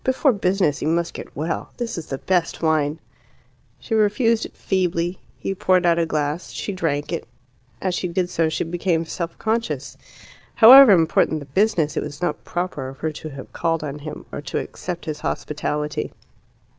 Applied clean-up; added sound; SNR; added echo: none; none; none; none.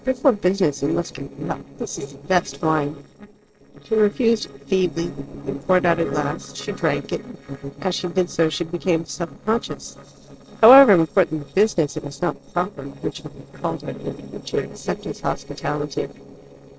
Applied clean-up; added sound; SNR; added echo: neural separator model SepFormer DNS4.